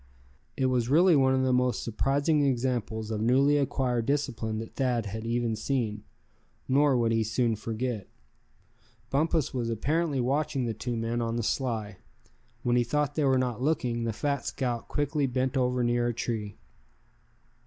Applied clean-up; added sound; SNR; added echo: none; none; none; none.